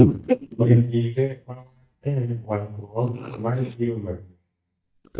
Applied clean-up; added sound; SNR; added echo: neural mask model DeepFilterNet 3.